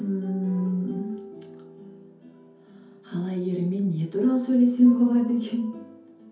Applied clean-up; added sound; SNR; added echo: none; none; none; reverberation time 0.5 s.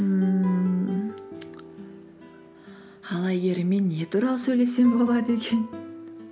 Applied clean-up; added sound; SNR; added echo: none; none; none; none.